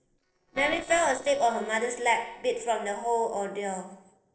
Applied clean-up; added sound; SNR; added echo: neural separator model SepFormer DNS4.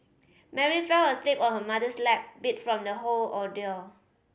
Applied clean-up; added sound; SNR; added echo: none; none; none; none.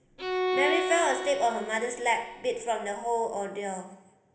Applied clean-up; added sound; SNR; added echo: none; Bowed string instrument; 4 dB; reverberation time 1.0 s.